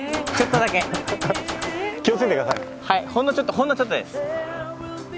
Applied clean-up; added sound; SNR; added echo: none; Gunshot, gunfire; 7 dB; none.